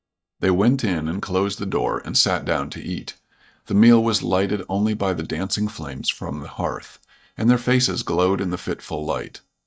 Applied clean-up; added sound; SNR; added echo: neural mask model DeepFilterNet 3.